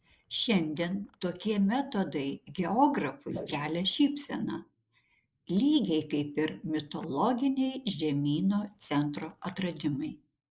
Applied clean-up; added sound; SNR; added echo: neural mask model Resemble Enhance denoiser.